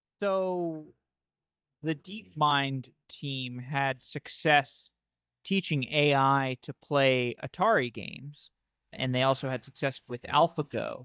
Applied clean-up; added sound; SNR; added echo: neural mask model DeepFilterNet 3.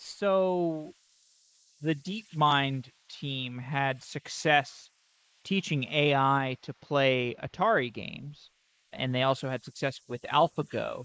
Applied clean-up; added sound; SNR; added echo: neural mask model Resemble Enhance denoiser.